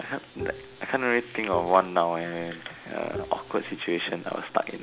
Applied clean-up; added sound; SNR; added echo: none; Bowed string instrument; 13 dB; none.